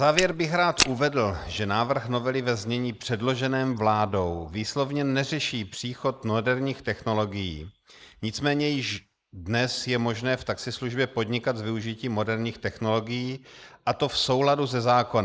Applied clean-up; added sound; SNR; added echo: neural mask model Resemble Enhance denoiser.